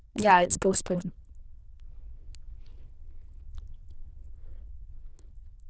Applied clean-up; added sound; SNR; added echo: neural diffusion model UNIVERSE++.